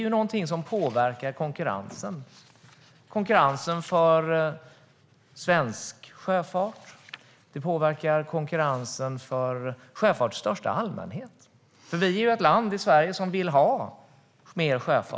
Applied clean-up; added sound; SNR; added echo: none; none; none; none.